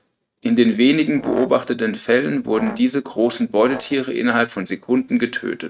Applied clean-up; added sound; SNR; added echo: neural mask model RNNoise.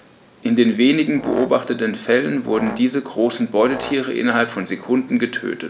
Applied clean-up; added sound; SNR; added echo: none; Brass instrument; 16 dB; none.